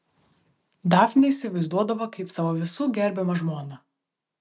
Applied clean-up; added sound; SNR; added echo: none; none; none; none.